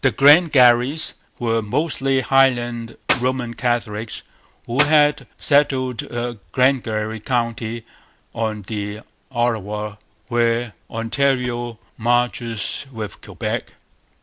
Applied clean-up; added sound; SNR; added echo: none; Clapping; 2 dB; none.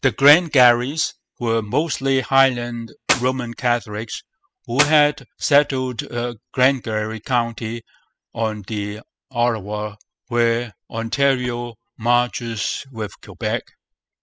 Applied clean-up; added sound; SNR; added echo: classical method spectral subtraction.